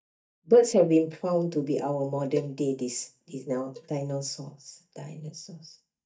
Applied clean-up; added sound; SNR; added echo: neural mask model DeepFilterNet 3.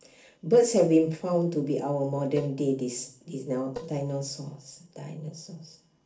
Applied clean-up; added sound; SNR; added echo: neural separator model SepFormer DNS4.